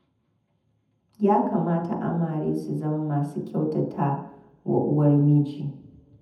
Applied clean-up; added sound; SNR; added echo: none; none; none; reverberation time 0.8 s.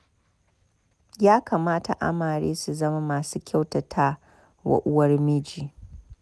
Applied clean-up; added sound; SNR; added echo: none; none; none; none.